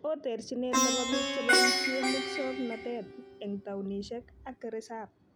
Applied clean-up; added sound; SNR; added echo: none; Plucked string instrument; -3 dB; none.